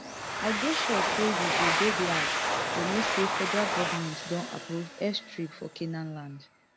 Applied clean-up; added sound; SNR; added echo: none; Domestic sounds, home sounds; -2 dB; none.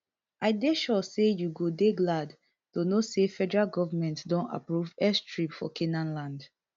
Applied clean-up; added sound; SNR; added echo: none; none; none; none.